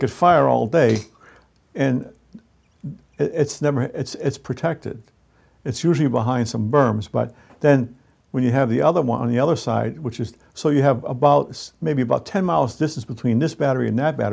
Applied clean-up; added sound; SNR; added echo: none; none; none; none.